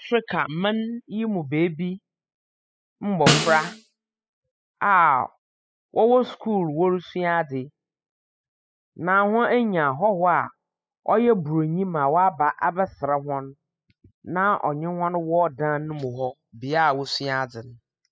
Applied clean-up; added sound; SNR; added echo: classical method spectral subtraction.